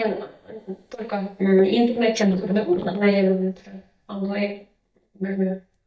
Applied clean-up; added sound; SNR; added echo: neural mask model DeepFilterNet 3.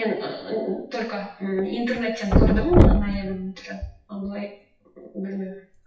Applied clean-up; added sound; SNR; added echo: classical method WPE with log-MMSE.